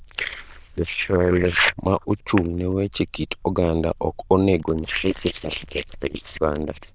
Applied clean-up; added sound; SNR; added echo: neural diffusion model UNIVERSE++.